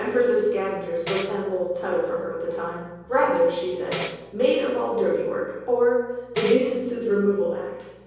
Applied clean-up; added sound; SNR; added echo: none; Tambourine; -1 dB; reverberation time 1.3 s.